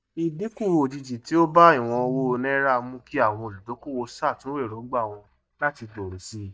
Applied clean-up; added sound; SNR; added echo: neural mask model DeepFilterNet 3.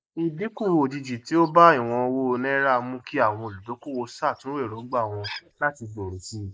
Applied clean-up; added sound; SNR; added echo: neural mask model Resemble Enhance denoiser.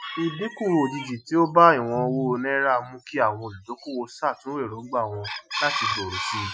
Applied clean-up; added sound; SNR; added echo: classical method Wiener filter.